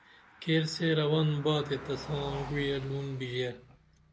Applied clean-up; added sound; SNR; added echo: none; Car passing by; 16 dB; none.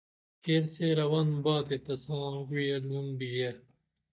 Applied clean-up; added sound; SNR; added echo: neural mask model DeepFilterNet 3.